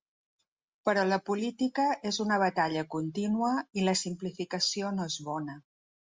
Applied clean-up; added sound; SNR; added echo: none; none; none; none.